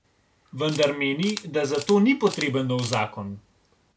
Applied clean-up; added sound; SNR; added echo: none; Camera; 16 dB; none.